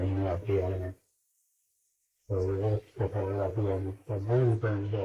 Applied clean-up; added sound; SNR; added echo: neural mask model Resemble Enhance denoiser.